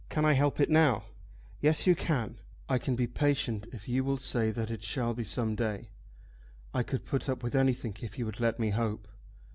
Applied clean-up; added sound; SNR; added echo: none; none; none; none.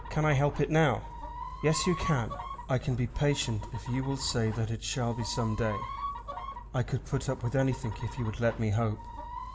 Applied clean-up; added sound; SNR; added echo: none; Chicken, rooster; 12 dB; reverberation time 1.0 s.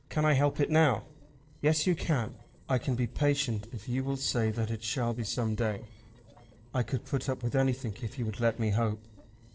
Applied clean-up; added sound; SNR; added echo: neural separator model SepFormer DNS4.